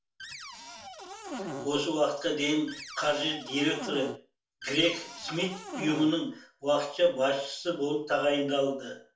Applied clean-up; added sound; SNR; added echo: none; Cupboard open or close; 10 dB; reverberation time 0.3 s.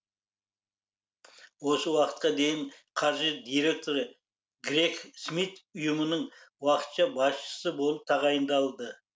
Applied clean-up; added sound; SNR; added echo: none; none; none; none.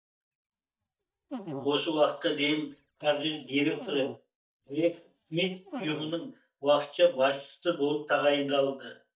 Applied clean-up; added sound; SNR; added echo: neural mask model DeepFilterNet 3.